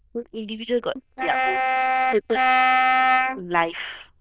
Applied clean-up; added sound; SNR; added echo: neural diffusion model UNIVERSE++.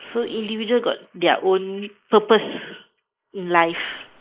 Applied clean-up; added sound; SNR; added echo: neural mask model Resemble Enhance denoiser.